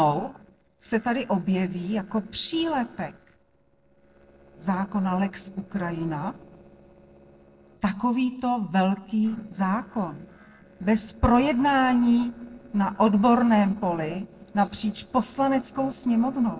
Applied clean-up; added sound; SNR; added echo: neural separator model SepFormer DNS4.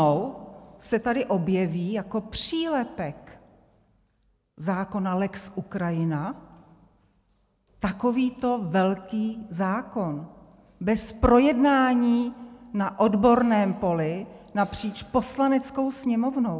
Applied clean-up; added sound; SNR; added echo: none; none; none; none.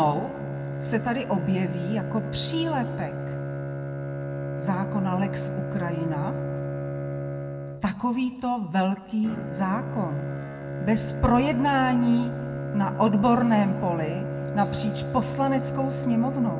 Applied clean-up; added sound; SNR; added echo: none; Bowed string instrument; 5 dB; reverberation time 1.8 s.